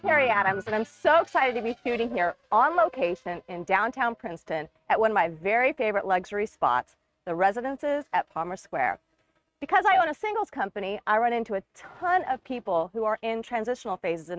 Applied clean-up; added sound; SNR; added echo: neural mask model RNNoise.